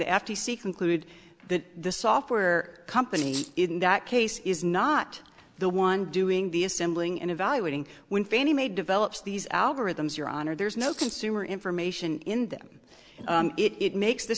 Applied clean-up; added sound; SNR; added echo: none; Rattle (instrument); 11 dB; none.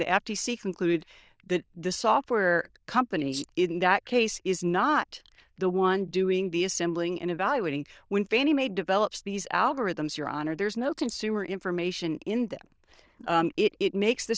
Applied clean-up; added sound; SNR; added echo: neural diffusion model UNIVERSE++.